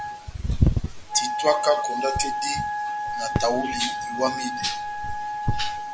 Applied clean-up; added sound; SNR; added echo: none; Wind instrument, woodwind instrument; 3 dB; none.